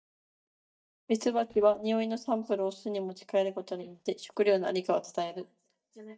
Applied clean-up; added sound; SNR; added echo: neural mask model DeepFilterNet 3.